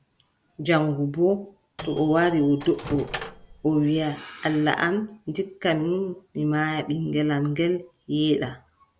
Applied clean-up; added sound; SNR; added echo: none; Microwave oven; 13 dB; none.